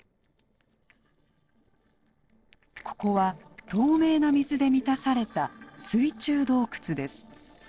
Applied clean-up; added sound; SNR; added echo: neural separator model SepFormer DNS4.